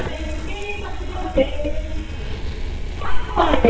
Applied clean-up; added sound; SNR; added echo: neural mask model DeepFilterNet 3.